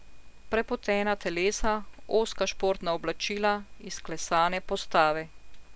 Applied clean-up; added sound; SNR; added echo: none; none; none; none.